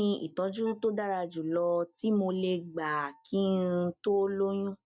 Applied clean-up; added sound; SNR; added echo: neural mask model DeepFilterNet 3.